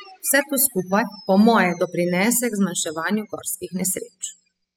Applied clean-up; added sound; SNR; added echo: classical method spectral subtraction.